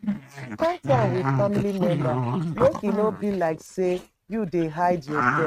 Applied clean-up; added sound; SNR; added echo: neural mask model RNNoise.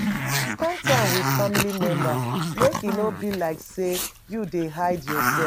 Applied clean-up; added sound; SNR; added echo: none; Growling; 0 dB; none.